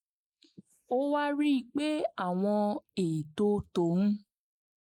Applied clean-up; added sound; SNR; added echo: neural mask model Resemble Enhance denoiser.